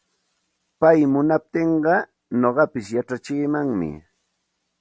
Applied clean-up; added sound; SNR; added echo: none; none; none; none.